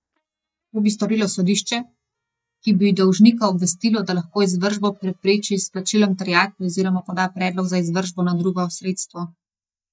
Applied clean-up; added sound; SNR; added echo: neural mask model DeepFilterNet 3.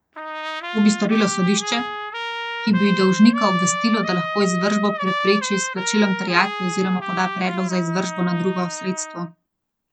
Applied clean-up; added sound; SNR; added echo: none; Trumpet; 7 dB; none.